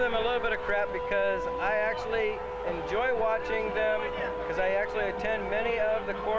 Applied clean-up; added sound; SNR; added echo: none; Wind instrument, woodwind instrument; 6 dB; none.